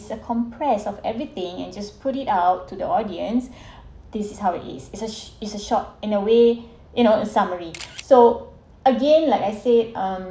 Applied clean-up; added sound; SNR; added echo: none; Camera; 15 dB; none.